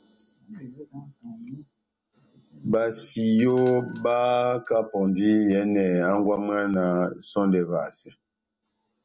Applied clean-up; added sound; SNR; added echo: none; Bell / Doorbell; 19 dB; none.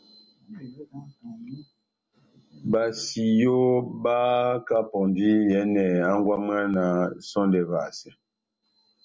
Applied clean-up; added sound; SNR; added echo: none; none; none; none.